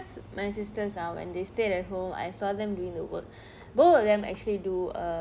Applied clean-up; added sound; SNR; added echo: none; none; none; none.